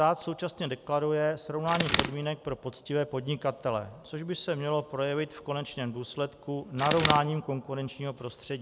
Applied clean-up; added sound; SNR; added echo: none; Bird; -2 dB; none.